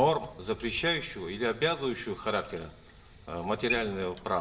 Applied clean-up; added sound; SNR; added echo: none; Sink (filling or washing) / Water; 14 dB; reverberation time 0.7 s.